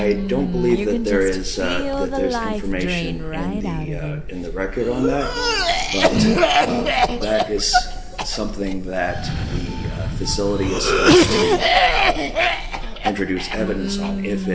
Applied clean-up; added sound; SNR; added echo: none; Cough; -2 dB; reverberation time 2.8 s.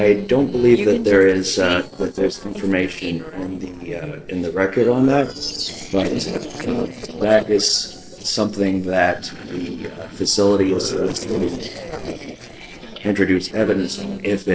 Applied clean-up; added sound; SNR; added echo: neural separator model SepFormer DNS4.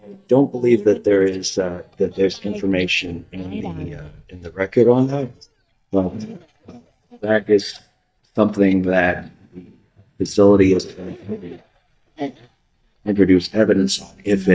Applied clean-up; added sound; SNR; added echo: neural mask model DeepFilterNet 3.